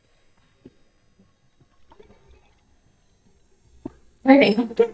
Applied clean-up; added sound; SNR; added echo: neural mask model DeepFilterNet 3.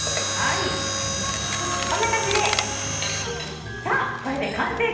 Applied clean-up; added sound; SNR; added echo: none; Mechanisms; 1 dB; reverberation time 0.9 s.